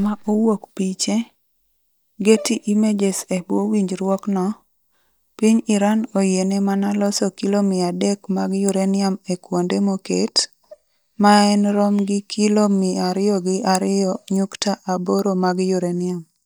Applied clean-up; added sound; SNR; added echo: neural mask model DeepFilterNet 3.